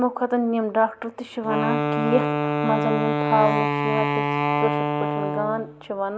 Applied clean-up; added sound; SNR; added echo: none; Wind instrument, woodwind instrument; 0 dB; none.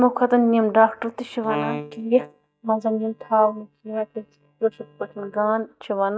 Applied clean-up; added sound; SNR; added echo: neural mask model DeepFilterNet 3.